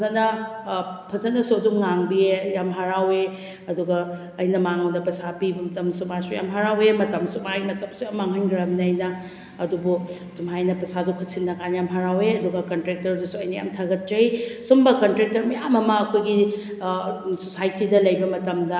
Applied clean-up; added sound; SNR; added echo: none; none; none; none.